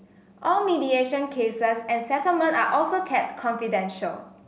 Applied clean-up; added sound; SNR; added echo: none; none; none; none.